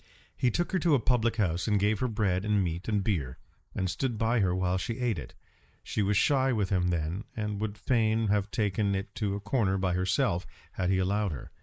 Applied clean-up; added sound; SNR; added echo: neural mask model Resemble Enhance denoiser.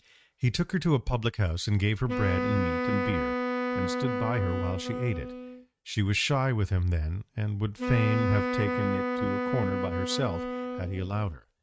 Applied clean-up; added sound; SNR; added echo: neural mask model RNNoise.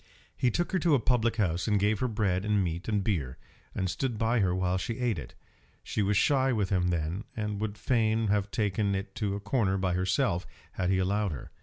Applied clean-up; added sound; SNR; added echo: none; none; none; none.